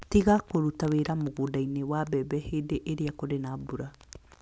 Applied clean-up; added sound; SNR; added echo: none; none; none; none.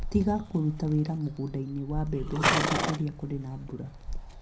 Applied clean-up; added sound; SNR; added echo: none; Livestock, farm animals, working animals; 3 dB; reverberation time 0.4 s.